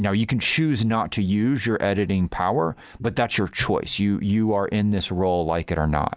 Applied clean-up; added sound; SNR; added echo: none; none; none; none.